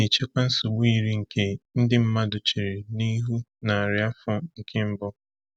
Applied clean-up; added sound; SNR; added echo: none; none; none; none.